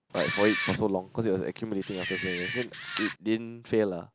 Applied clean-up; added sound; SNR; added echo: none; Camera; 2 dB; none.